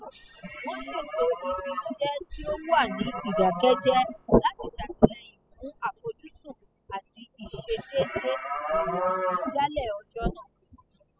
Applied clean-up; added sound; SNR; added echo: classical method spectral subtraction.